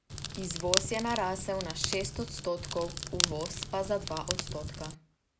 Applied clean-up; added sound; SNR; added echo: none; Crackle; 1 dB; none.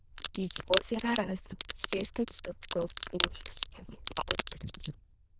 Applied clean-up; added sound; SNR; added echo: neural diffusion model UNIVERSE++.